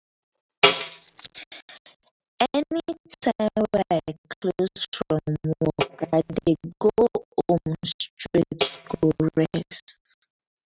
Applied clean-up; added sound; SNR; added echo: neural mask model RNNoise.